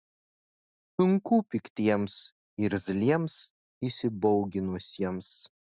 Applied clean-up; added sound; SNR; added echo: none; none; none; none.